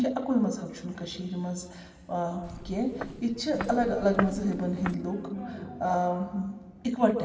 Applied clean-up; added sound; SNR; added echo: none; Walk, footsteps; 9 dB; reverberation time 2.1 s.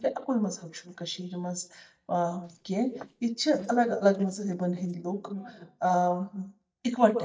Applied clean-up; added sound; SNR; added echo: neural mask model DeepFilterNet 3.